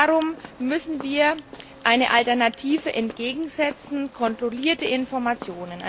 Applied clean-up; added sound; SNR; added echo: none; Walk, footsteps; 18 dB; none.